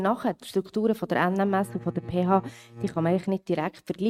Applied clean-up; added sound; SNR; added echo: neural mask model RNNoise.